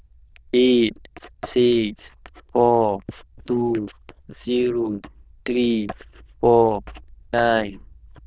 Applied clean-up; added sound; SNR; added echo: neural diffusion model UNIVERSE++.